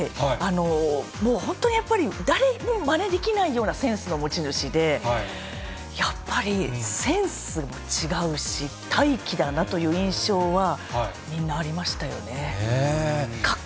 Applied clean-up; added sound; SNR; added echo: none; none; none; none.